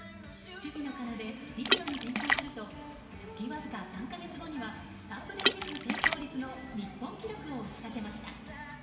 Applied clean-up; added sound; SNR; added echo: none; Water / Splash, splatter; -5 dB; reverberation time 2.7 s.